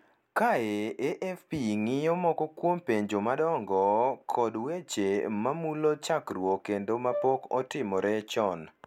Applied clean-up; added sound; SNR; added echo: none; Brass instrument; 12 dB; none.